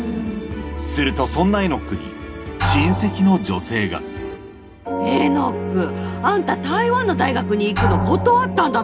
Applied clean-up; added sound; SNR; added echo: none; Drum; 8 dB; reverberation time 0.3 s.